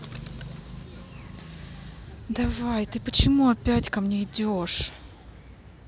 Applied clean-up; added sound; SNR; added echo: none; none; none; none.